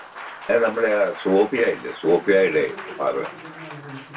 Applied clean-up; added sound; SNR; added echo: none; Applause; 15 dB; reverberation time 0.2 s.